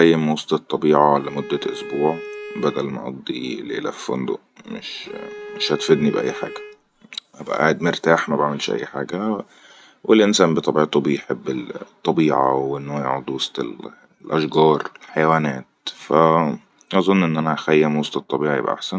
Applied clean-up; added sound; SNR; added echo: none; Bowed string instrument; 14 dB; none.